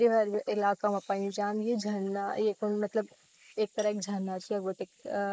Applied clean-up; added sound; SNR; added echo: neural mask model Resemble Enhance denoiser.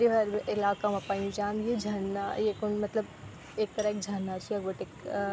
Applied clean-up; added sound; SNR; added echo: none; none; none; none.